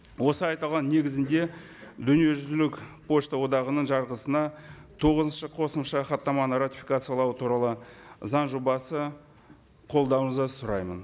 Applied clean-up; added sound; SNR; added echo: none; none; none; none.